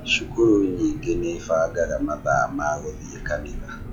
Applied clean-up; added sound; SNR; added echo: classical method log-MMSE.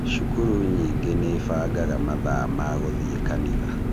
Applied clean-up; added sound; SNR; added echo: none; Engine; -3 dB; none.